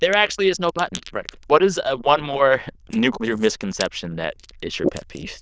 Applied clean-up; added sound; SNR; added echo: neural diffusion model UNIVERSE++.